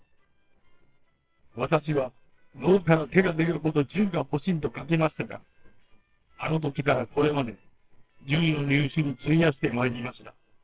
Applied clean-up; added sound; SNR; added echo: neural separator model SepFormer WHAMR!.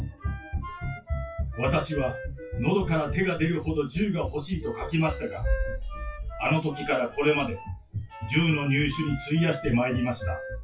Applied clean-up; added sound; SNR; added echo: classical method WPE with log-MMSE.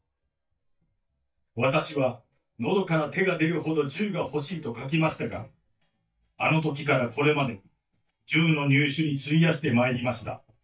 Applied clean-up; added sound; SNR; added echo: neural mask model DeepFilterNet 3.